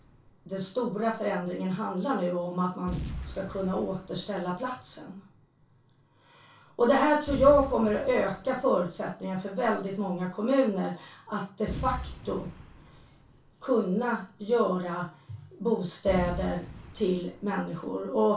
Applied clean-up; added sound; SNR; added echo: none; Boom; 15 dB; reverberation time 0.2 s.